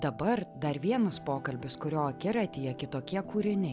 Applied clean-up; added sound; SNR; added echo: none; none; none; none.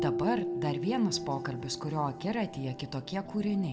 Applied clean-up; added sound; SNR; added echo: none; Keyboard (musical); 5 dB; reverberation time 2.1 s.